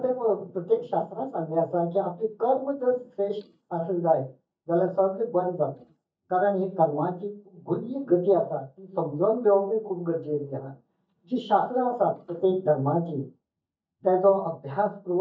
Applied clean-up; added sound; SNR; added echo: neural mask model DeepFilterNet 3.